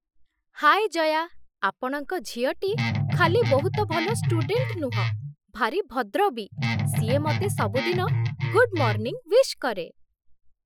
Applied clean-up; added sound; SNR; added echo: classical method Wiener filter.